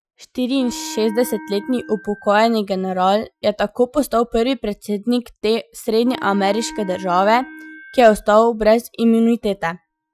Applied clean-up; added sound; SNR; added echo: classical method Wiener filter.